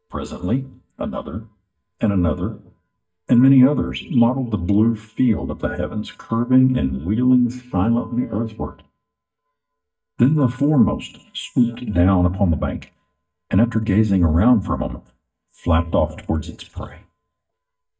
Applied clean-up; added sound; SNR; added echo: neural mask model DeepFilterNet 3.